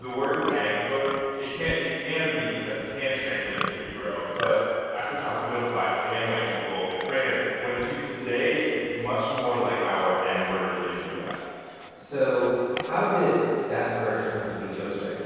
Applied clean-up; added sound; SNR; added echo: none; Livestock, farm animals, working animals; 14 dB; reverberation time 2.2 s.